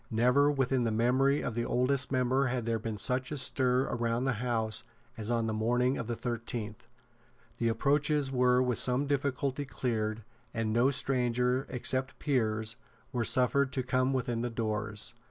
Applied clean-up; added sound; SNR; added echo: none; none; none; none.